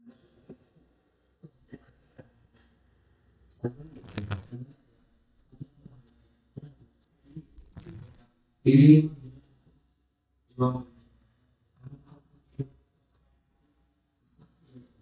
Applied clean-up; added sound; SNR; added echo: neural mask model DeepFilterNet 3.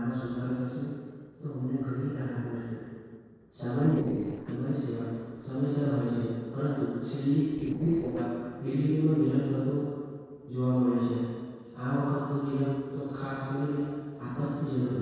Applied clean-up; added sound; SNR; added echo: neural separator model SepFormer DNS4.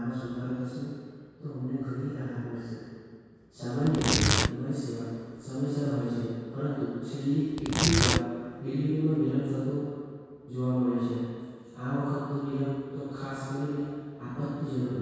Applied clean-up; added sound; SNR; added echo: none; Tearing; -1 dB; reverberation time 2.0 s.